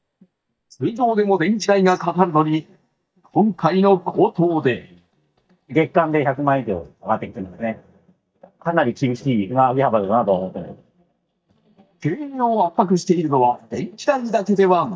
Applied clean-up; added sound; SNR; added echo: neural mask model DeepFilterNet 3.